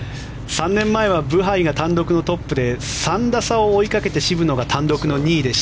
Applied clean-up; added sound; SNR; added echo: none; none; none; none.